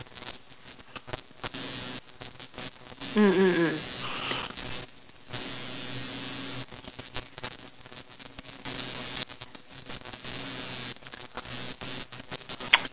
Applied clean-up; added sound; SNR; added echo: none; none; none; none.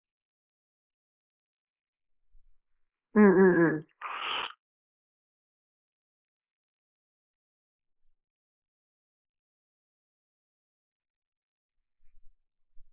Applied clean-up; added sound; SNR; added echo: neural mask model Resemble Enhance denoiser.